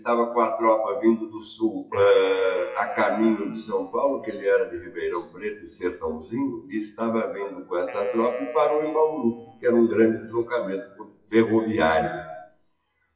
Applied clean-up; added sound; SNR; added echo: classical method WPE with log-MMSE.